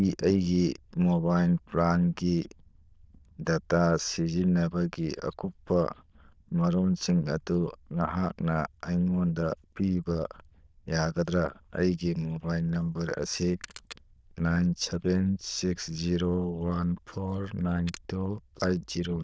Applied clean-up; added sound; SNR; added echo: neural diffusion model UNIVERSE++.